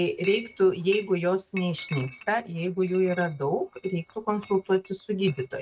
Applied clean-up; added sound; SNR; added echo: neural mask model RNNoise.